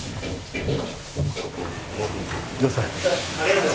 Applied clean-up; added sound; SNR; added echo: none; none; none; none.